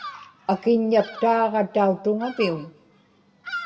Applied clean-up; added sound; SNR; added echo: none; Bird vocalization, bird call, bird song; 16 dB; reverberation time 0.6 s.